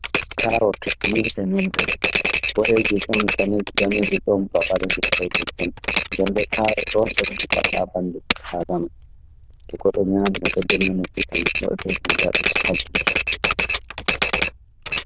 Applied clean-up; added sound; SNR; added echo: neural diffusion model UNIVERSE++.